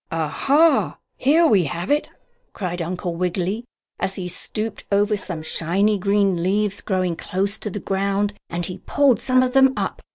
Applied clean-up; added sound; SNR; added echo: neural separator model SepFormer DNS4.